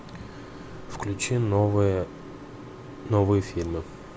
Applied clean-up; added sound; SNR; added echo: none; none; none; none.